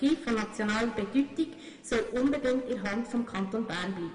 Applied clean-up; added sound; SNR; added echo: none; none; none; reverberation time 1.8 s.